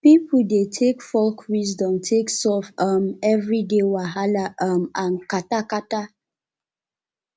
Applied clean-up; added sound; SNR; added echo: none; none; none; none.